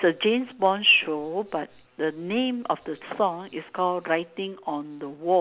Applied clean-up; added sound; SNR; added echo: none; none; none; none.